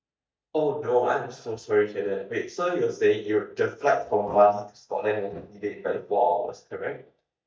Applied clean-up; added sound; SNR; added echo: neural mask model DeepFilterNet 3.